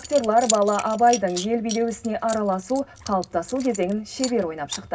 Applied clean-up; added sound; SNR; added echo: none; Coin (dropping) / Zipper (clothing); 13 dB; reverberation time 0.4 s.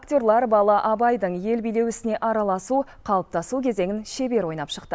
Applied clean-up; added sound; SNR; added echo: none; none; none; none.